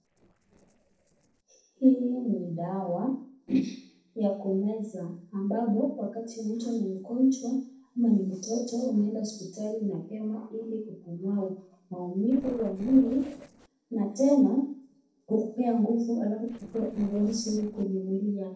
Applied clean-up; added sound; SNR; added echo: neural separator model SepFormer DNS4.